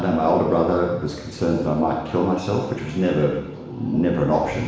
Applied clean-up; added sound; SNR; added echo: none; none; none; reverberation time 1.1 s.